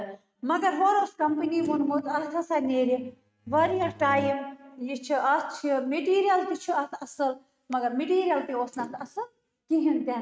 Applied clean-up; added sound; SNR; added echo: neural mask model RNNoise.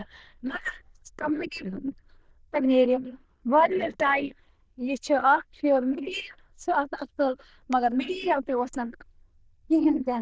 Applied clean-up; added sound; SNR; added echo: neural diffusion model UNIVERSE++.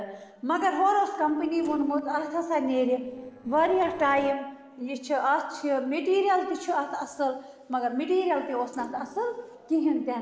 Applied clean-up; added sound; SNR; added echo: neural separator model SepFormer DNS4.